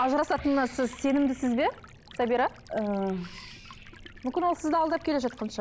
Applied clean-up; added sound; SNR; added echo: none; Stream + Cat; 20 dB; none.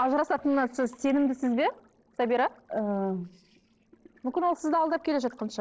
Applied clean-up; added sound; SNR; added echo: neural separator model SepFormer DNS4.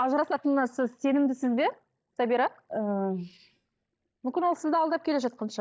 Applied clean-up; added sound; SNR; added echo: neural mask model DeepFilterNet 3.